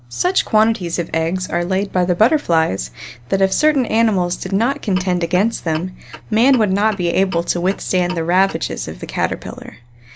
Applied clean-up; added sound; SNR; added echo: none; Clock; 18 dB; none.